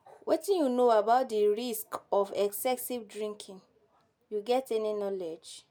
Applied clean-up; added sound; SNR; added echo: none; none; none; none.